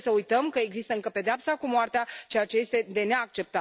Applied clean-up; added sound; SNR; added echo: none; none; none; none.